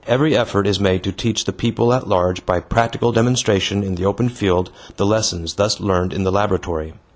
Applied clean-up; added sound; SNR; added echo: none; none; none; none.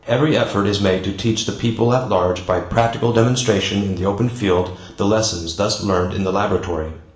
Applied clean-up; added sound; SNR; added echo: none; none; none; reverberation time 0.7 s.